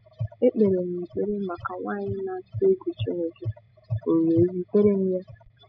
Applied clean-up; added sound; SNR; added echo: classical method spectral subtraction.